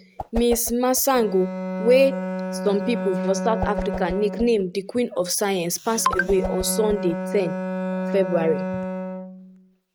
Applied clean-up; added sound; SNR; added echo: neural mask model RNNoise.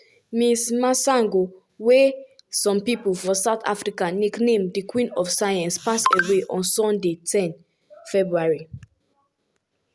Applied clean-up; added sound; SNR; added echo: none; none; none; none.